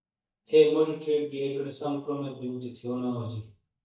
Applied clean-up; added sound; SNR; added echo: neural mask model DeepFilterNet 3.